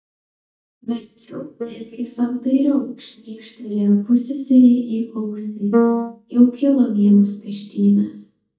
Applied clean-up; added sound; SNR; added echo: neural mask model DeepFilterNet 3.